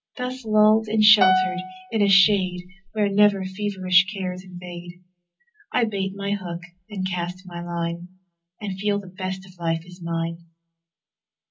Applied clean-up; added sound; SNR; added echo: none; Piano; 0 dB; reverberation time 0.4 s.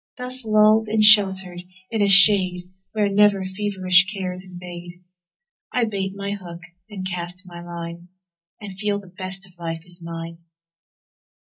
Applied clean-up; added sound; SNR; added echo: neural mask model DeepFilterNet 3.